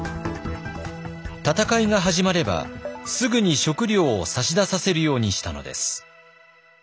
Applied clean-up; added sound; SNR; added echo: none; none; none; none.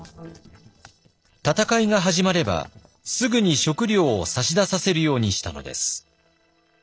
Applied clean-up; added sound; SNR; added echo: neural separator model SepFormer DNS4.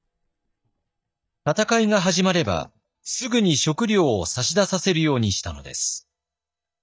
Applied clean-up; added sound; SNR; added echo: neural mask model DeepFilterNet 3.